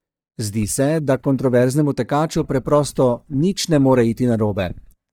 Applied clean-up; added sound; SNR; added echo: neural mask model DeepFilterNet 3.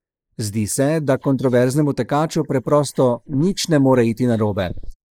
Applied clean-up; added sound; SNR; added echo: neural mask model Resemble Enhance denoiser.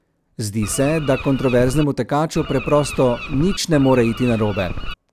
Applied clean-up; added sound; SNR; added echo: none; Bird; 10 dB; none.